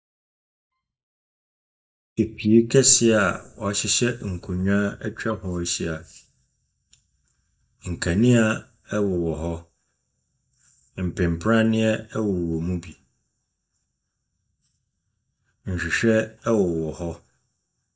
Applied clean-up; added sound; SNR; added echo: neural mask model DeepFilterNet 3.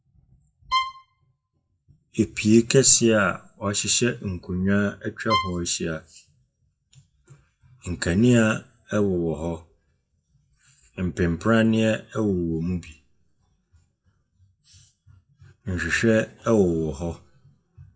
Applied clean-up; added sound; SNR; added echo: classical method WPE with log-MMSE.